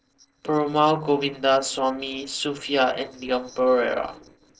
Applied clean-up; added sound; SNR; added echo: neural separator model SepFormer DNS4.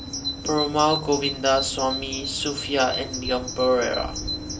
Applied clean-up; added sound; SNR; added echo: none; Bird vocalization, bird call, bird song; 6 dB; reverberation time 0.2 s.